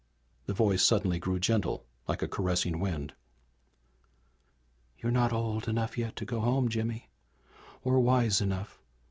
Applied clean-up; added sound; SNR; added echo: none; none; none; none.